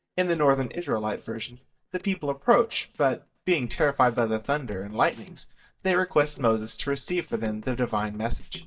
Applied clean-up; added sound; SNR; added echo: neural mask model DeepFilterNet 3.